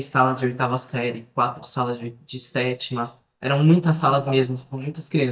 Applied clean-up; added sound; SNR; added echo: neural mask model DeepFilterNet 3.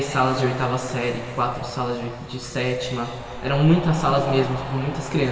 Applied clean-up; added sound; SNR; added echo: none; Cheering; 14 dB; reverberation time 2.5 s.